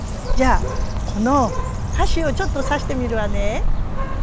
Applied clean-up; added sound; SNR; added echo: none; Bird; -3 dB; none.